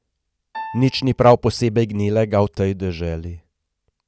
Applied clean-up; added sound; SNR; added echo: none; Piano; 17 dB; none.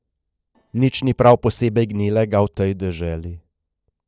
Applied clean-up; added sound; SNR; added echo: neural separator model SepFormer DNS4.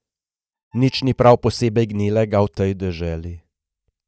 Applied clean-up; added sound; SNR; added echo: neural mask model DeepFilterNet 3.